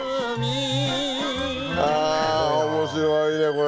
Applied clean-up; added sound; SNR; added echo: none; Motor vehicle (road) / Siren; 14 dB; none.